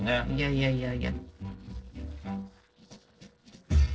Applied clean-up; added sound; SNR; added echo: neural separator model SepFormer DNS4.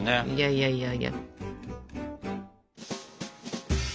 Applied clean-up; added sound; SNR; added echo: none; none; none; none.